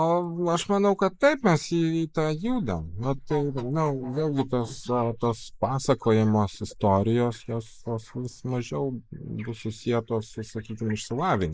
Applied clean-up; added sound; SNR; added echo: neural mask model Resemble Enhance denoiser.